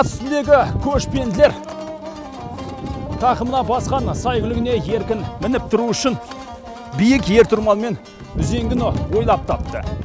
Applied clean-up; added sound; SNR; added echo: none; none; none; none.